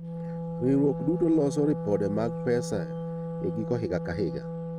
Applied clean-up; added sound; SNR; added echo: neural mask model RNNoise.